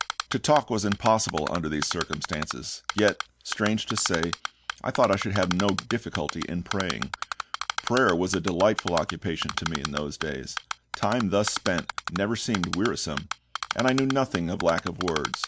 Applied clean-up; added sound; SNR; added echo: none; Typing; 7 dB; none.